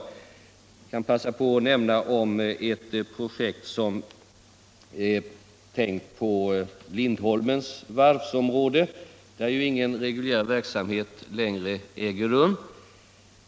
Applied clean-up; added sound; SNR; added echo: none; none; none; none.